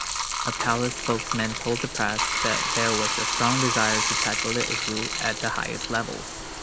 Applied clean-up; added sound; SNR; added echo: none; Bathtub (filling or washing); -1 dB; none.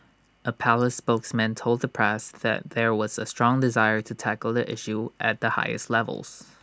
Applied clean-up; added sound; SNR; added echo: none; none; none; none.